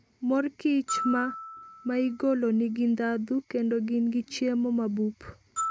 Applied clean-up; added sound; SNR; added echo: none; Glockenspiel; 12 dB; none.